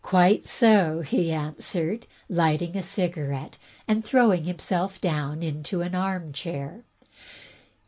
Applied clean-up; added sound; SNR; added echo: none; none; none; none.